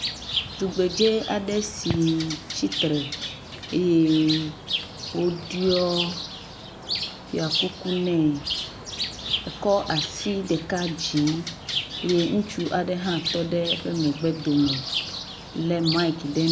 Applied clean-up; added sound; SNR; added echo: none; Bird; 7 dB; none.